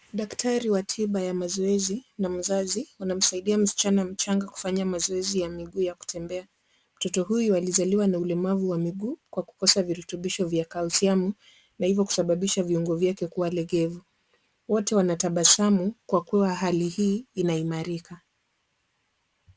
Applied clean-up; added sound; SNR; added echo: none; none; none; none.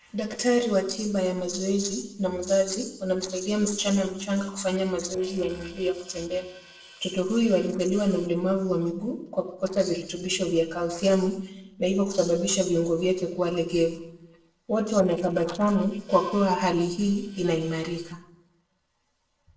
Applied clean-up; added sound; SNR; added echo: neural separator model SepFormer DNS4.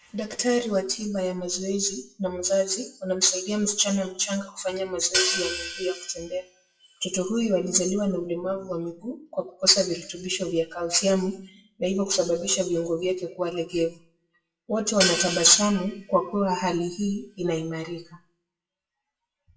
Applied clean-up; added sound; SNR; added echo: classical method WPE with log-MMSE.